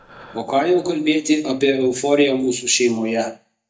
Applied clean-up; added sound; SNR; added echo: neural mask model DeepFilterNet 3.